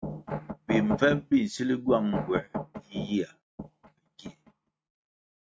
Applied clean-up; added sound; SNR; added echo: neural mask model RNNoise.